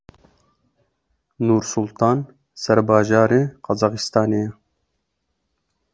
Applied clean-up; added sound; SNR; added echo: none; none; none; none.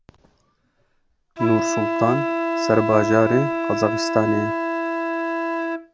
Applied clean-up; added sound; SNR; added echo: none; Wind instrument, woodwind instrument; 1 dB; none.